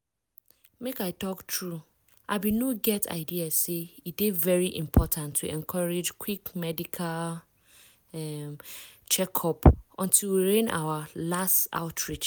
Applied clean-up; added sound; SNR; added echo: none; none; none; none.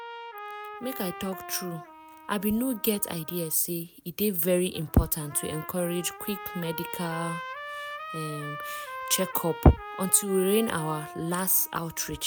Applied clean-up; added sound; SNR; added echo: none; Trumpet; 12 dB; none.